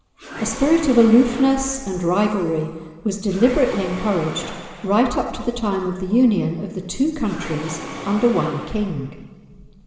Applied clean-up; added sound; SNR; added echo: none; Mechanisms; 15 dB; reverberation time 2.1 s.